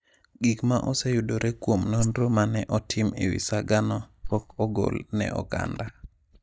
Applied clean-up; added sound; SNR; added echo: neural mask model DeepFilterNet 3.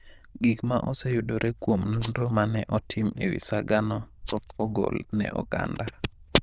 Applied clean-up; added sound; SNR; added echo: neural diffusion model UNIVERSE++.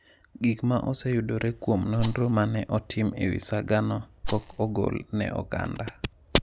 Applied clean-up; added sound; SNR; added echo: none; Rattle; 0 dB; none.